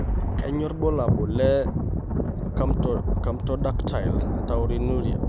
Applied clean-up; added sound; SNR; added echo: none; Thunder; 0 dB; none.